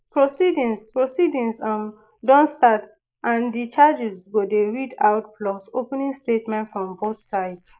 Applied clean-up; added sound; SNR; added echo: neural mask model Resemble Enhance denoiser.